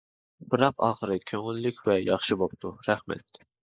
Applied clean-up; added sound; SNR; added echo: neural mask model Resemble Enhance denoiser.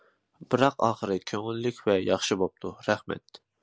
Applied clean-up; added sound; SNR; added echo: none; none; none; none.